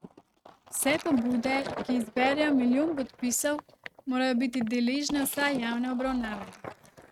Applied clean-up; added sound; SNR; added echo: neural mask model RNNoise.